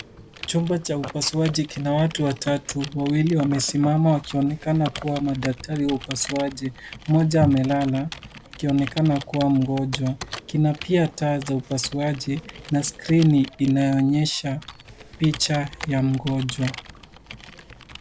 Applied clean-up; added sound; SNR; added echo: none; Computer keyboard; 17 dB; none.